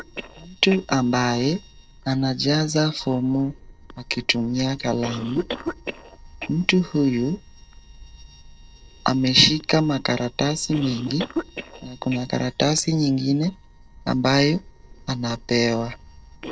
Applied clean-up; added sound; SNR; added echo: neural separator model SepFormer DNS4.